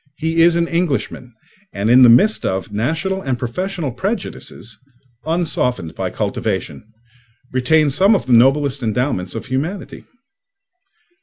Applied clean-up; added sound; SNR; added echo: none; none; none; none.